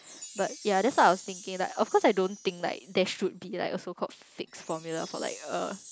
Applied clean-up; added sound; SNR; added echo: none; Chime; 18 dB; none.